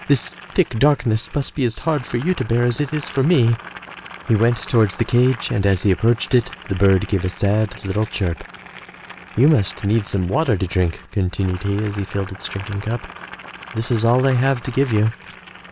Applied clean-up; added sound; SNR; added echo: none; Boiling; 18 dB; none.